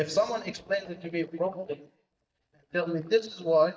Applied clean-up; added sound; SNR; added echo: neural mask model DeepFilterNet 3.